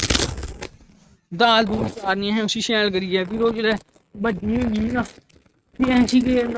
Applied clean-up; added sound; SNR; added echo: neural mask model RNNoise.